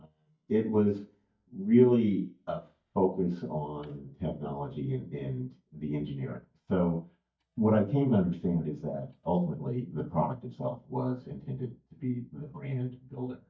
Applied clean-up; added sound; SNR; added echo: neural mask model DeepFilterNet 3.